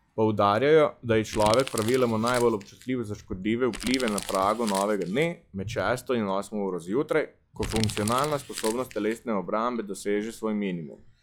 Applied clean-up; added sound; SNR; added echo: classical method log-MMSE.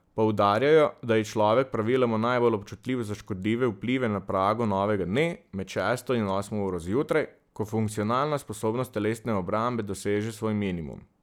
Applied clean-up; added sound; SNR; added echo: none; none; none; none.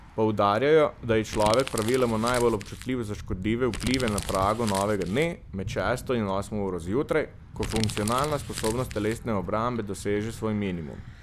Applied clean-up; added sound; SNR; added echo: none; Thunder / Bicycle + Crumpling, crinkling; 11 dB; none.